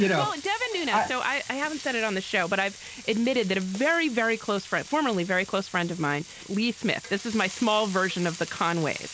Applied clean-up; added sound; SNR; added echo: none; Frying (food); 16 dB; none.